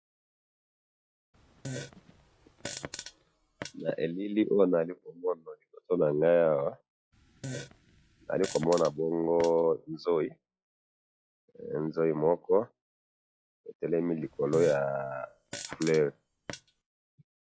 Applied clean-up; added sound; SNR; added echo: classical method log-MMSE.